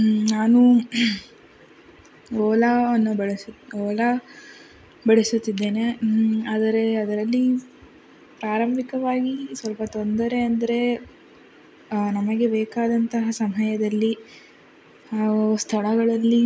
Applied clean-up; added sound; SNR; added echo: none; none; none; none.